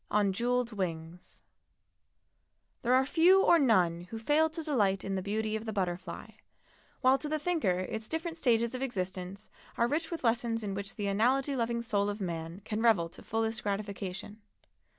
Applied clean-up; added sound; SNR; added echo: none; none; none; none.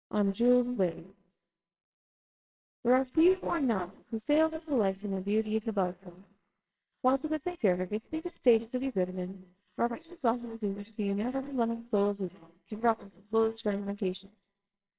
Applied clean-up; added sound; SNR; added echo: neural separator model SepFormer WHAMR!.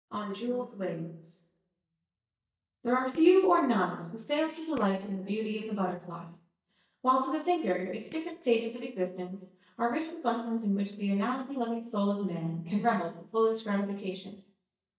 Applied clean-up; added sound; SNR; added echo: neural mask model DeepFilterNet 3.